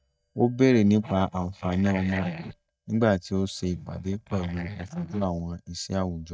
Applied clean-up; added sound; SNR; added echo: neural mask model DeepFilterNet 3.